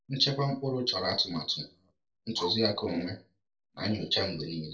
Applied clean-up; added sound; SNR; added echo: neural separator model SepFormer DNS4.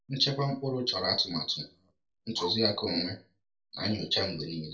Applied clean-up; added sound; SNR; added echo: none; Bark; 16 dB; reverberation time 0.3 s.